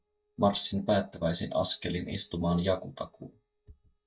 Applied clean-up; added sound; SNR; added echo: neural mask model DeepFilterNet 3.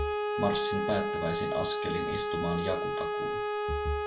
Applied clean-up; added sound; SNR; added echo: none; Bowed string instrument; -1 dB; reverberation time 0.2 s.